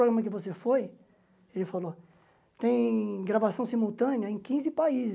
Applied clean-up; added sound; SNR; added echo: none; none; none; none.